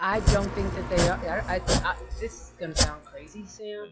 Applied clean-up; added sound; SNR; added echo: classical method log-MMSE.